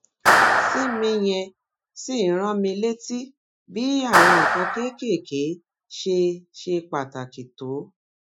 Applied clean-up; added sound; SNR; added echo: classical method Wiener filter.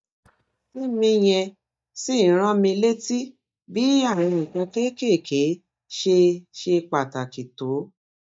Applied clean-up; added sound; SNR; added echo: neural mask model DeepFilterNet 3.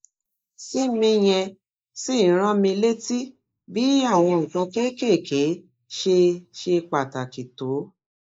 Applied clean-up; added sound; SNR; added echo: neural mask model Resemble Enhance denoiser.